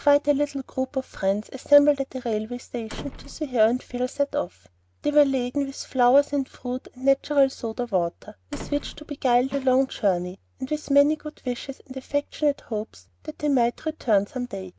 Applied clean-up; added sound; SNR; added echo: none; Slam + Snare drum; 19 dB; none.